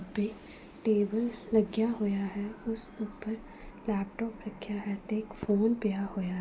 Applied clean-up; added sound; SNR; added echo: none; none; none; none.